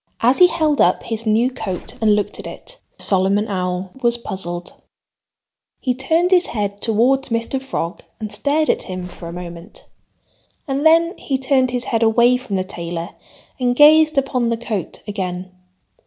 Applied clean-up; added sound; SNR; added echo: none; Zipper (clothing); 20 dB; none.